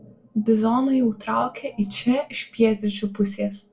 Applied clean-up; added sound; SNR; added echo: none; none; none; reverberation time 0.2 s.